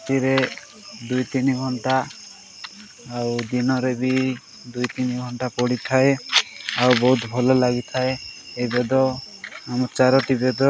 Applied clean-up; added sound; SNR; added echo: none; none; none; none.